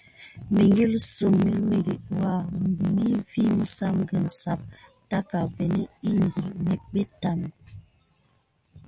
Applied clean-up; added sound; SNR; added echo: none; none; none; none.